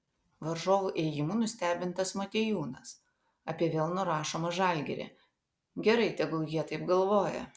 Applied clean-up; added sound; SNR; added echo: none; none; none; none.